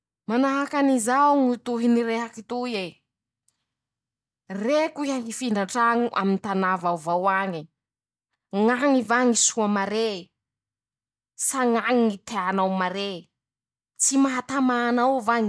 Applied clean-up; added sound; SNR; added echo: none; none; none; none.